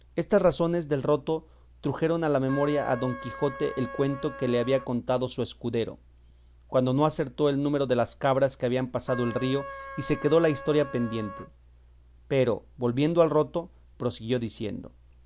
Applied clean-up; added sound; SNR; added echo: none; Trumpet; 14 dB; none.